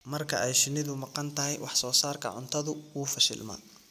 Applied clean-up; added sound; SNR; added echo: none; none; none; none.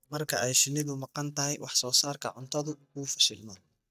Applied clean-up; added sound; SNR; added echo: neural mask model DeepFilterNet 3.